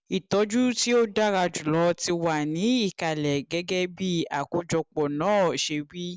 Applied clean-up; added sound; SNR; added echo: none; none; none; none.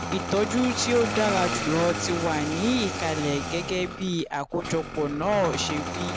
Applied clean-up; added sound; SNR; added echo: none; Engine starting; 5 dB; none.